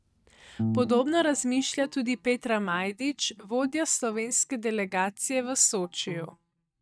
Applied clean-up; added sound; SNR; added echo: neural mask model DeepFilterNet 3.